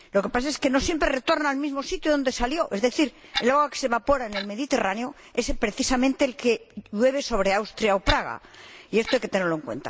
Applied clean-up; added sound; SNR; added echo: none; Clock; 11 dB; none.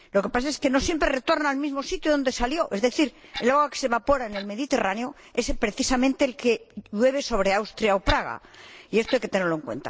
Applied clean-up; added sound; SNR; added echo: neural separator model SepFormer DNS4.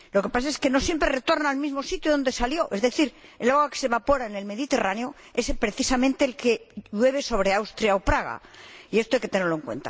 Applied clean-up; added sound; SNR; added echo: none; none; none; none.